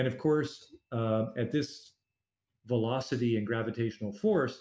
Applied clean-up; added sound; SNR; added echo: none; none; none; none.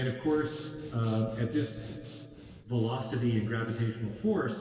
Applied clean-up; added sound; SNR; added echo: none; Breathing; 20 dB; reverberation time 2.6 s.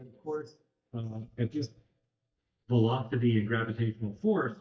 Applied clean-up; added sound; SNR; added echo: neural mask model DeepFilterNet 3.